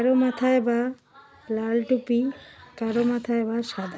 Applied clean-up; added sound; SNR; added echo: none; none; none; none.